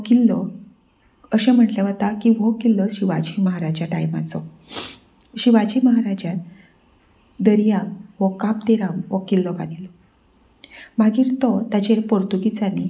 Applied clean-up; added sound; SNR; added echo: none; none; none; none.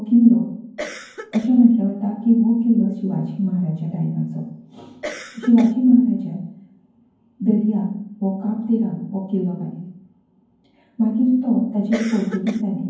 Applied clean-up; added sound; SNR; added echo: none; Cough; 13 dB; reverberation time 0.9 s.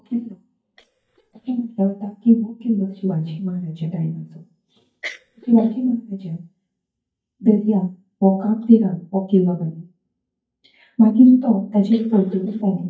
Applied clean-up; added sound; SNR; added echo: neural mask model DeepFilterNet 3.